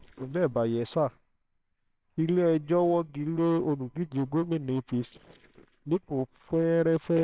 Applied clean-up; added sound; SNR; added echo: neural separator model SepFormer WHAMR!.